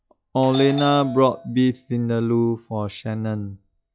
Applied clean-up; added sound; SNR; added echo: classical method log-MMSE.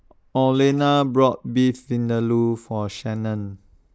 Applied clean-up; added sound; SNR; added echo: neural mask model Resemble Enhance denoiser.